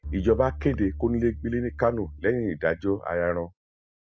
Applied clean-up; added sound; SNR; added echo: neural mask model RNNoise.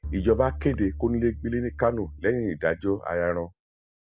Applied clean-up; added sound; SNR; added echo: none; Bowed string instrument; 10 dB; none.